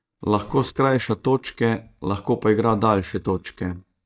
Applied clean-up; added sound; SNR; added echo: neural mask model DeepFilterNet 3.